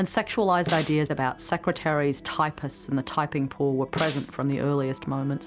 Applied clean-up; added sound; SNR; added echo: none; Snare drum; 11 dB; none.